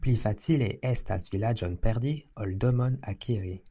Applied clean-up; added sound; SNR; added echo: none; none; none; none.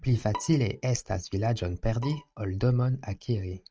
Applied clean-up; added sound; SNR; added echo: neural mask model RNNoise.